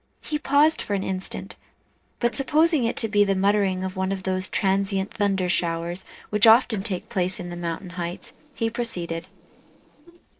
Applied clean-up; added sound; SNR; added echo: neural separator model SepFormer DNS4.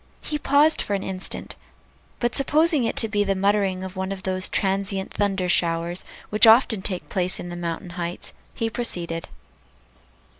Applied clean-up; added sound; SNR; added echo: none; none; none; none.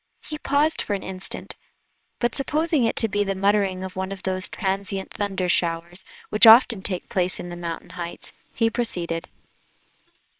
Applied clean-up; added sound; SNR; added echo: neural separator model SepFormer WHAMR!.